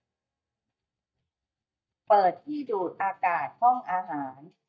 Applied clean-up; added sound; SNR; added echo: neural mask model DeepFilterNet 3.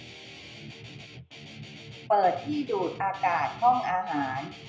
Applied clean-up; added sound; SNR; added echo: none; Guitar; 15 dB; reverberation time 0.5 s.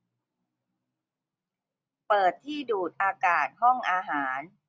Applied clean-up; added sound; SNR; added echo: none; none; none; none.